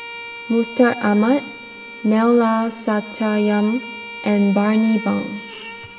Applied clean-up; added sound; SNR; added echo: none; Bowed string instrument; 15 dB; reverberation time 2.7 s.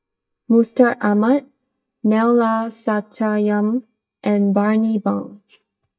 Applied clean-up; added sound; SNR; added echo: neural mask model DeepFilterNet 3.